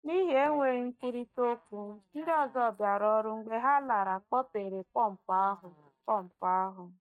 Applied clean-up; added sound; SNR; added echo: neural mask model DeepFilterNet 3.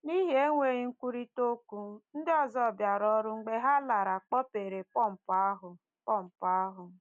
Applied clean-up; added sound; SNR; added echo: none; none; none; none.